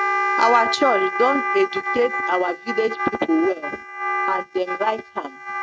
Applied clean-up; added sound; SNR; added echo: neural mask model RNNoise.